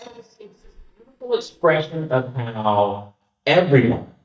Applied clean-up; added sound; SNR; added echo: neural mask model DeepFilterNet 3.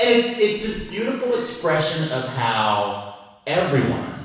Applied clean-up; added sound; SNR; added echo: none; Burping, eructation; 19 dB; reverberation time 1.1 s.